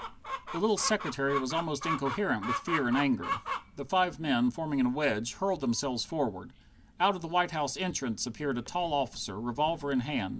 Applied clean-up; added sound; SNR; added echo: none; Chicken, rooster; 10 dB; none.